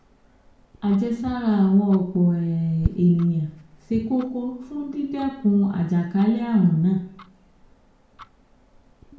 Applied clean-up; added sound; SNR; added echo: none; Tick-tock; 17 dB; reverberation time 0.5 s.